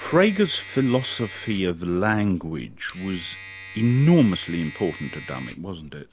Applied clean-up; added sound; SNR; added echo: none; Domestic sounds, home sounds; 17 dB; none.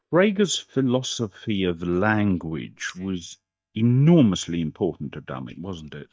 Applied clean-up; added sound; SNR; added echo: neural mask model DeepFilterNet 3.